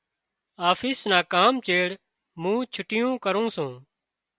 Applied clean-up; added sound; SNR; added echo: none; none; none; none.